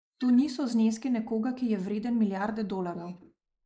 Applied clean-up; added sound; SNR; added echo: neural mask model Resemble Enhance denoiser.